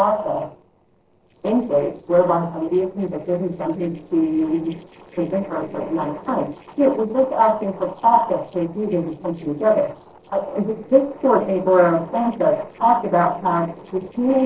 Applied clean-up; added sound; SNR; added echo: neural separator model SepFormer DNS4.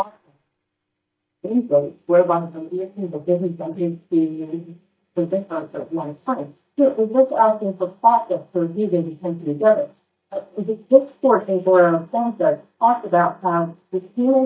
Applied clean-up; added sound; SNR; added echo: neural mask model DeepFilterNet 3.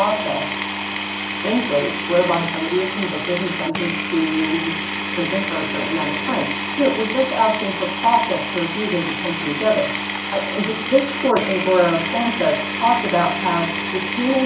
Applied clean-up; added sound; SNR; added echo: none; Power tool; 4 dB; reverberation time 0.7 s.